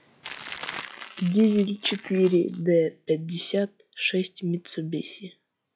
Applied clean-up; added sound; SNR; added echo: classical method log-MMSE.